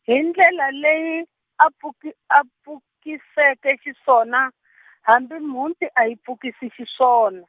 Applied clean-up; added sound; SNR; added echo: none; none; none; none.